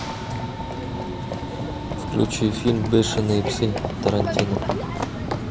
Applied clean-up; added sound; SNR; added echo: none; Run / Train; 2 dB; none.